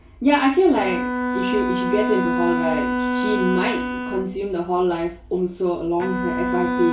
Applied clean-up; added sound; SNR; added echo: none; Bowed string instrument; 3 dB; reverberation time 0.3 s.